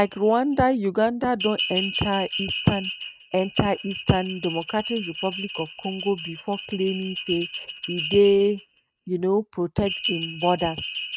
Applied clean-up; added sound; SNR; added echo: neural mask model RNNoise.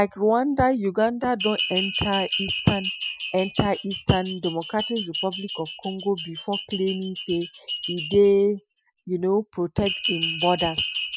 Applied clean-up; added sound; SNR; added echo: classical method Wiener filter.